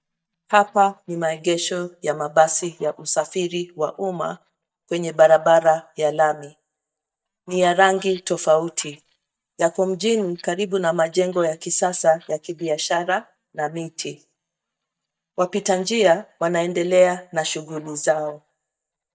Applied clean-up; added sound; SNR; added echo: neural mask model DeepFilterNet 3.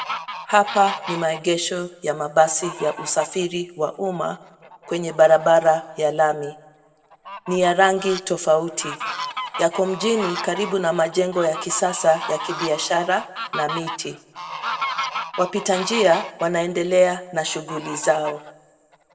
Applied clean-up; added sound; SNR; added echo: none; Fowl; 11 dB; reverberation time 0.9 s.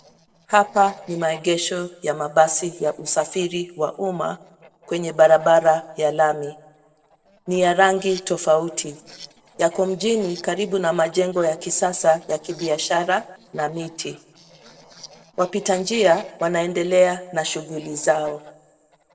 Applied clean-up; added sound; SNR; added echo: neural separator model SepFormer DNS4.